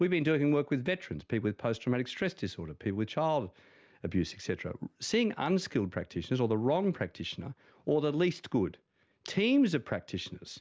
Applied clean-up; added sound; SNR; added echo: none; none; none; none.